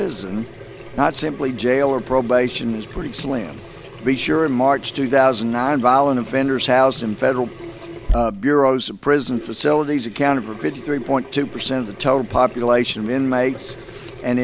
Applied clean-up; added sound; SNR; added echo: none; Sink (filling or washing) / Water tap, faucet; 14 dB; none.